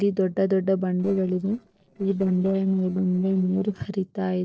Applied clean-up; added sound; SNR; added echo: neural separator model SepFormer DNS4.